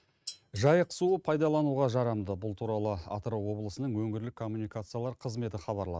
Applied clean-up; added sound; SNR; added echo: neural mask model RNNoise.